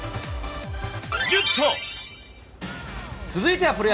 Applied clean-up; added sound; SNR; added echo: none; Clock; 18 dB; none.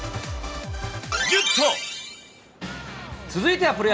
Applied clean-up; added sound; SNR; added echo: none; none; none; none.